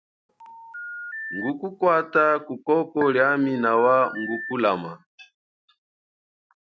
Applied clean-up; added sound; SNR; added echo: none; Telephone + Chink, clink; 12 dB; none.